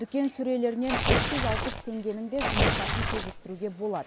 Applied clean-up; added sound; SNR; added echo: none; Tearing; -3 dB; none.